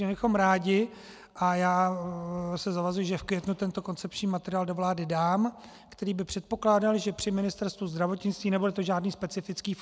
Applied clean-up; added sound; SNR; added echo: none; none; none; none.